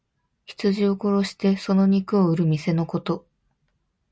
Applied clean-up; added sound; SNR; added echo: none; none; none; none.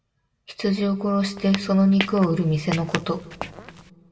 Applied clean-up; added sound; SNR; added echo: none; Squeak / Walk, footsteps; 11 dB; reverberation time 1.7 s.